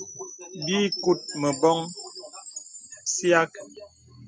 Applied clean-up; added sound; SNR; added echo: none; Chime; 13 dB; none.